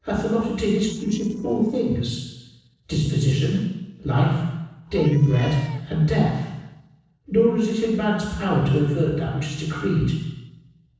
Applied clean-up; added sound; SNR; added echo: neural separator model SepFormer DNS4.